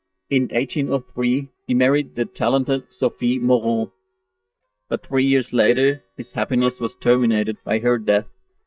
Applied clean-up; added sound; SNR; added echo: neural mask model DeepFilterNet 3.